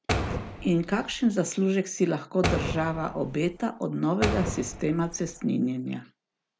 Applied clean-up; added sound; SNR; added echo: none; Door; 6 dB; none.